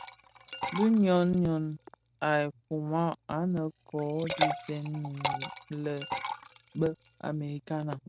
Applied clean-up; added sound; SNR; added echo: none; Liquid; 8 dB; none.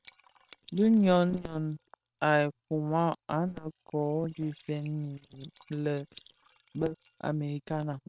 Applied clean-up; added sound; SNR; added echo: neural separator model SepFormer WHAM!.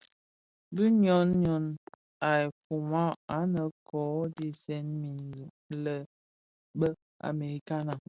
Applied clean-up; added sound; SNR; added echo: none; none; none; none.